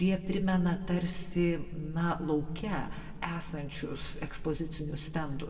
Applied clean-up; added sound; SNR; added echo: none; none; none; reverberation time 1.6 s.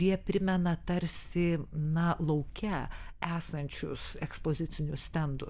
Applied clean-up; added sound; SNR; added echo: none; none; none; none.